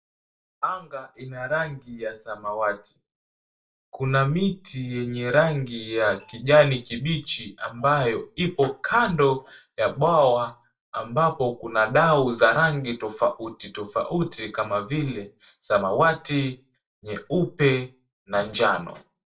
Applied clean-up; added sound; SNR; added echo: none; none; none; reverberation time 0.2 s.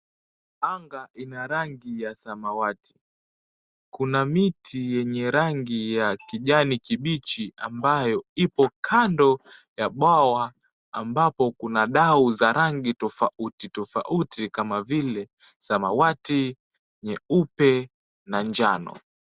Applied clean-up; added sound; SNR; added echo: none; none; none; none.